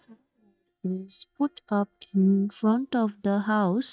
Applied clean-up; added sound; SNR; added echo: neural mask model DeepFilterNet 3.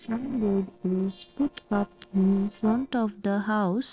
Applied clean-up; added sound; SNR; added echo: neural separator model SepFormer DNS4.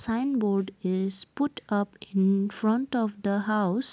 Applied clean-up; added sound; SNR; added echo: none; none; none; none.